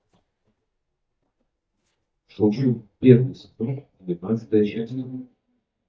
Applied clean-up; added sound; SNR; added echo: neural mask model DeepFilterNet 3.